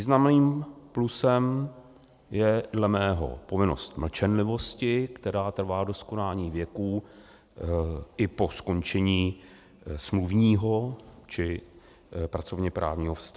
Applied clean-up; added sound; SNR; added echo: none; none; none; none.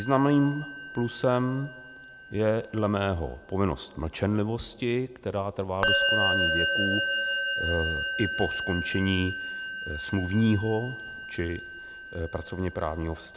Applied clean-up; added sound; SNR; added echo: none; Musical instrument; 3 dB; none.